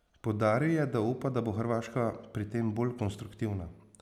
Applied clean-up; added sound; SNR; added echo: none; none; none; none.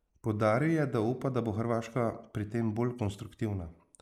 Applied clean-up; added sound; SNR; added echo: neural mask model Resemble Enhance denoiser.